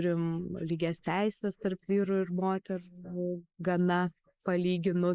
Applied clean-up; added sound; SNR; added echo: neural mask model Resemble Enhance denoiser.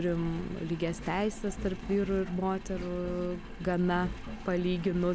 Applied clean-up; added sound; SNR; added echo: none; Engine; 9 dB; none.